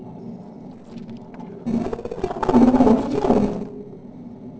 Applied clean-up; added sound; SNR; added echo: neural separator model SepFormer DNS4.